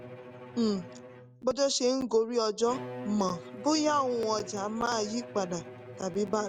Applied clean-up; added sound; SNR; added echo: none; Bowed string instrument; 14 dB; none.